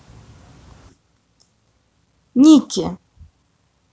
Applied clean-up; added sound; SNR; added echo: none; none; none; none.